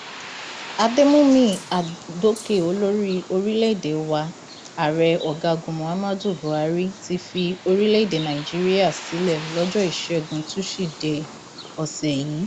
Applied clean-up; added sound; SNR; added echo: none; Rattle (instrument) + Bird; 16 dB; none.